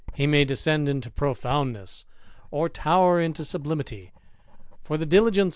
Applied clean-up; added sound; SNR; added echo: none; Writing; 14 dB; none.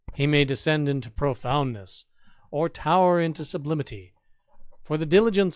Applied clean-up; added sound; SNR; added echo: classical method log-MMSE.